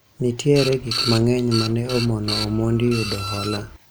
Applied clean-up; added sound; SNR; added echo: none; Printer; 8 dB; none.